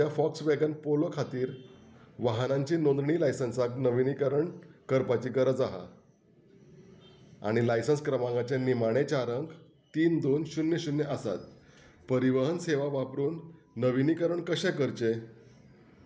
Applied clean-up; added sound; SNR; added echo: none; none; none; none.